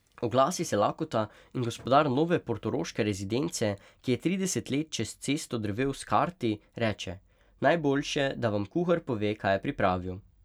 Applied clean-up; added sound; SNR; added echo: none; none; none; none.